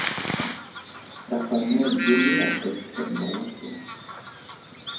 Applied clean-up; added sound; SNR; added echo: none; Bird vocalization, bird call, bird song; 3 dB; reverberation time 0.9 s.